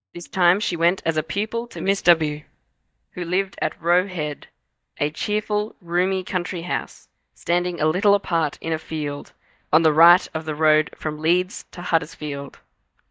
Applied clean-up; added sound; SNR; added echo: neural mask model DeepFilterNet 3.